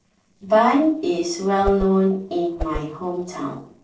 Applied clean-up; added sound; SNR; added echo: neural separator model SepFormer DNS4.